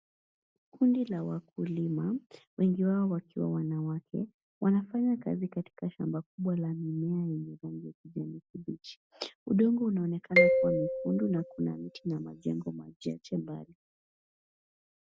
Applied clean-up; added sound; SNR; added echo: none; Marimba, xylophone; -1 dB; none.